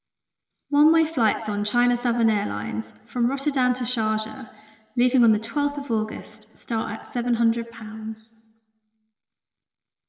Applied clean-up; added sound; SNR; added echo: none; none; none; reverberation time 1.1 s.